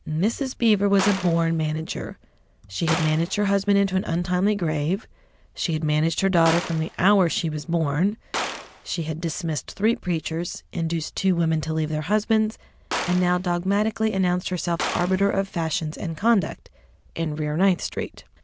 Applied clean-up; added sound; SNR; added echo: none; Gunshot, gunfire; 12 dB; none.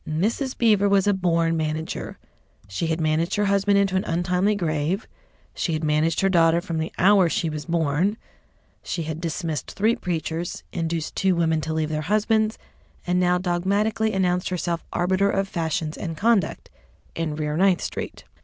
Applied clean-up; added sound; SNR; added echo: none; none; none; none.